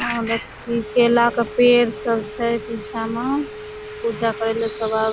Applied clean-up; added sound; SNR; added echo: none; Telephone; 12 dB; none.